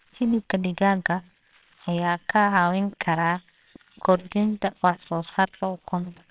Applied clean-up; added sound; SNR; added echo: neural separator model SepFormer WHAMR!.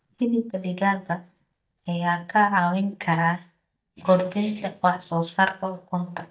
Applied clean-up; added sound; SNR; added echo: neural mask model DeepFilterNet 3.